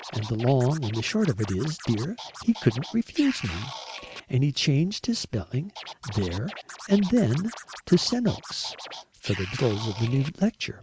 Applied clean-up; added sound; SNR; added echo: none; Scratching (performance technique); 15 dB; none.